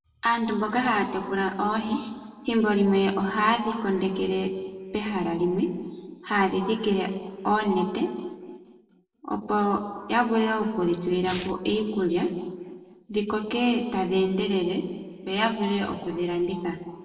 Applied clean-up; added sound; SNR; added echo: neural separator model SepFormer DNS4.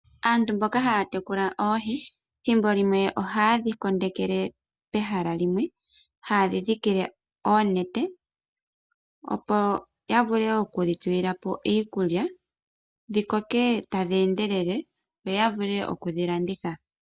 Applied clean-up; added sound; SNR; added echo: none; none; none; none.